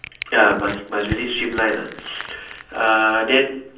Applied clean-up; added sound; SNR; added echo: none; Crushing; 15 dB; reverberation time 0.6 s.